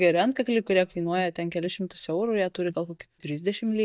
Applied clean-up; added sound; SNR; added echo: neural mask model DeepFilterNet 3.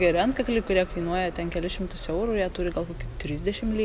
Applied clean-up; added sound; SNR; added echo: none; none; none; none.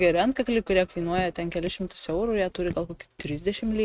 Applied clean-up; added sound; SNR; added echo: neural mask model RNNoise.